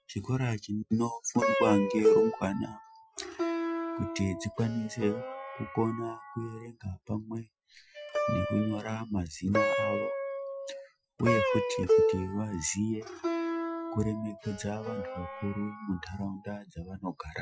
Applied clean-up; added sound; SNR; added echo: classical method Wiener filter.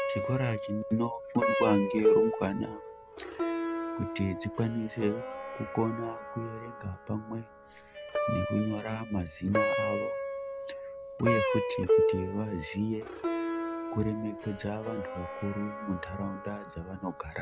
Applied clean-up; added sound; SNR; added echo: none; Plucked string instrument; 0 dB; none.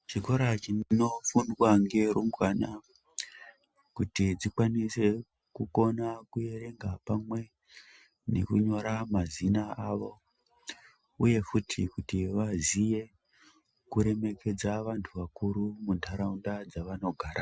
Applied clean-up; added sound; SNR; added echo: none; none; none; none.